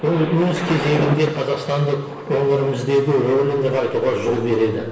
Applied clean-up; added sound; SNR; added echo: none; Thunder; 12 dB; reverberation time 1.2 s.